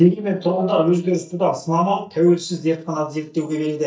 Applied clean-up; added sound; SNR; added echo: neural mask model DeepFilterNet 3.